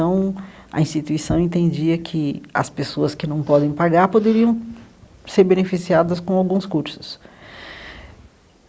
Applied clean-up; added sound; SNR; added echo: none; none; none; none.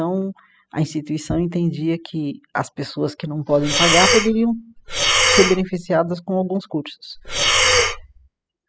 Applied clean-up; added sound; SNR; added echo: classical method spectral subtraction.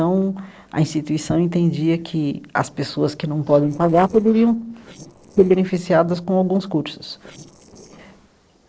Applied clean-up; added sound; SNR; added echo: neural separator model SepFormer DNS4.